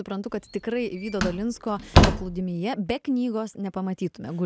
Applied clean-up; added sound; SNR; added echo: none; Slam; -4 dB; none.